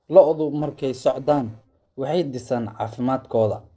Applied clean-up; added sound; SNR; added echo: neural separator model SepFormer DNS4.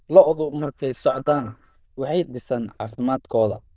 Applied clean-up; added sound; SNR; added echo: neural diffusion model UNIVERSE++.